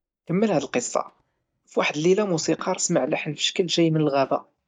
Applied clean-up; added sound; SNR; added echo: neural mask model DeepFilterNet 3.